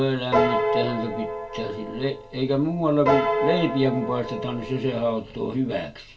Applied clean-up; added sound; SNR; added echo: none; Piano; 1 dB; reverberation time 0.2 s.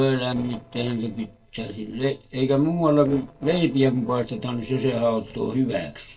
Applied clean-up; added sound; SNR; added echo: neural separator model SepFormer DNS4.